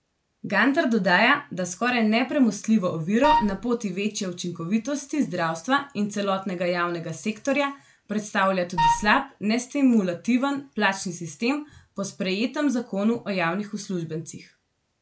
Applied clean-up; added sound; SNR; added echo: none; Wind instrument, woodwind instrument; -2 dB; none.